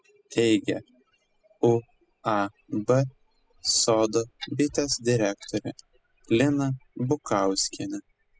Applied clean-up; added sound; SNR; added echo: classical method spectral subtraction.